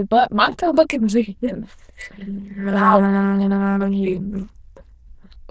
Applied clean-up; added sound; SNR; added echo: neural diffusion model UNIVERSE++.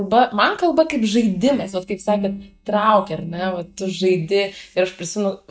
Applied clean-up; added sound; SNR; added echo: neural mask model DeepFilterNet 3.